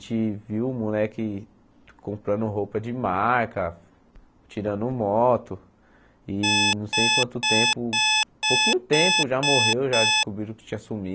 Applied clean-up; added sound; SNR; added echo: none; Alarm; -4 dB; none.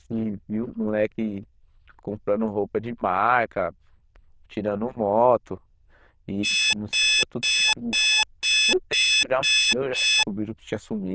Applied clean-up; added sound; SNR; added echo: neural diffusion model UNIVERSE++.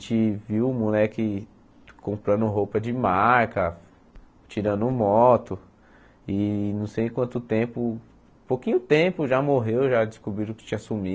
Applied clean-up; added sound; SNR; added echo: none; none; none; none.